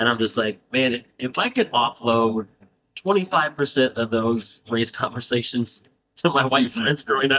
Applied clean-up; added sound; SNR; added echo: neural mask model DeepFilterNet 3.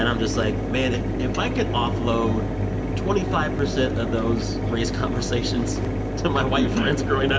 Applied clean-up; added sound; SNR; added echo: none; Mechanisms; -1 dB; reverberation time 0.7 s.